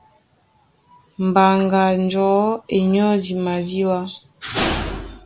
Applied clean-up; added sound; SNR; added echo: none; none; none; none.